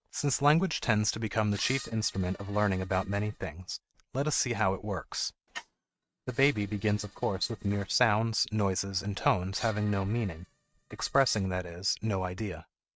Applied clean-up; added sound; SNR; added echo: neural mask model RNNoise.